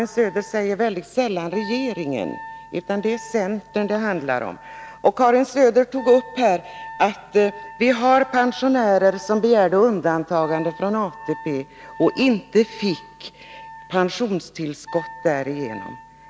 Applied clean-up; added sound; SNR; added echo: none; Wind instrument, woodwind instrument; 19 dB; none.